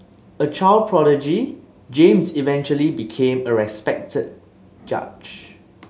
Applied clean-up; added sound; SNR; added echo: none; none; none; none.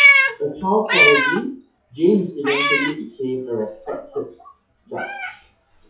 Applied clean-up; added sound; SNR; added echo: classical method WPE with log-MMSE.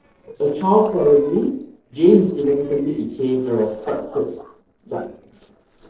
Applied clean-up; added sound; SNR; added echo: neural separator model SepFormer DNS4.